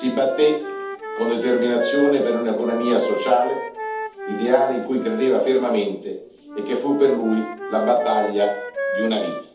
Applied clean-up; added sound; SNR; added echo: none; Wind instrument, woodwind instrument; 9 dB; reverberation time 0.6 s.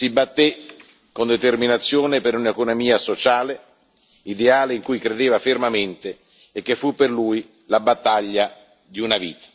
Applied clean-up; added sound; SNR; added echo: none; none; none; none.